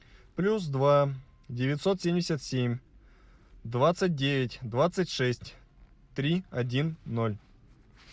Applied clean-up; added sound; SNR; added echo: none; none; none; none.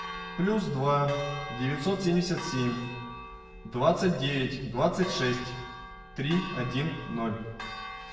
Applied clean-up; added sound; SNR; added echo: none; Church bell; 12 dB; reverberation time 1.1 s.